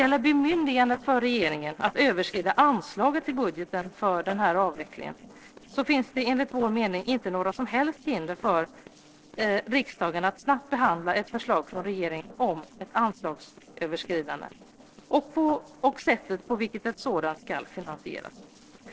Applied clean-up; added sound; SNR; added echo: neural separator model SepFormer DNS4.